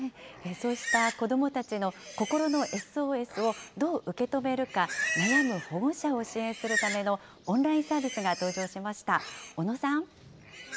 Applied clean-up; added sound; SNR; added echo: none; Livestock, farm animals, working animals; 7 dB; none.